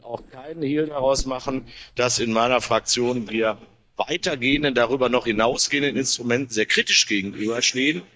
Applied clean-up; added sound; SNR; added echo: neural mask model DeepFilterNet 3.